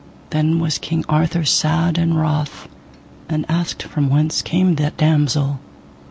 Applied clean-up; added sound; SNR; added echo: none; none; none; none.